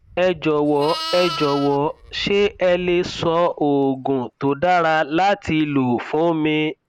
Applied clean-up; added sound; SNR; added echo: none; Livestock, farm animals, working animals; 16 dB; none.